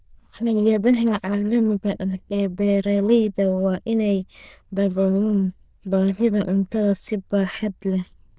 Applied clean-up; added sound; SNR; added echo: neural diffusion model UNIVERSE++.